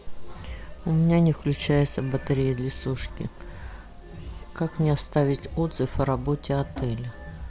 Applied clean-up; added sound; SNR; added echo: none; none; none; none.